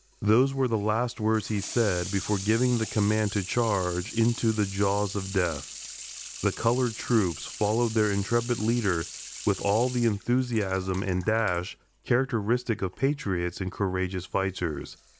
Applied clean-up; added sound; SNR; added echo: none; Sink (filling or washing) / Water tap, faucet; 15 dB; none.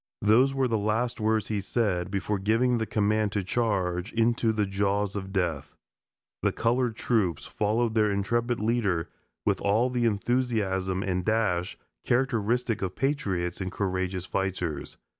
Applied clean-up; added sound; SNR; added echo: none; none; none; none.